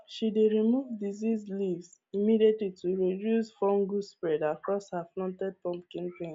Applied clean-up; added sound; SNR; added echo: none; none; none; none.